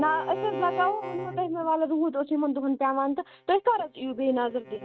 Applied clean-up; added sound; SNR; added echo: neural mask model RNNoise.